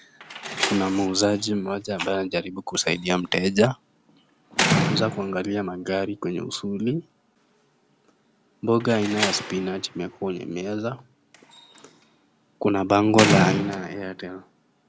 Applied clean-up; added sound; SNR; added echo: none; Slam; 5 dB; none.